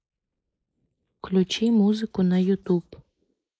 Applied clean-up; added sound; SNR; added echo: neural mask model Resemble Enhance denoiser.